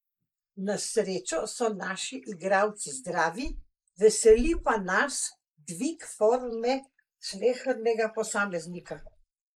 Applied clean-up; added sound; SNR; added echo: neural mask model Resemble Enhance denoiser.